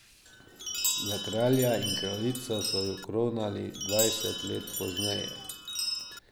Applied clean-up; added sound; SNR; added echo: none; Chime; 3 dB; none.